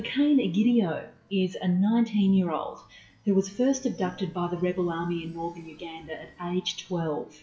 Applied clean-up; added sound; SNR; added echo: classical method WPE with log-MMSE.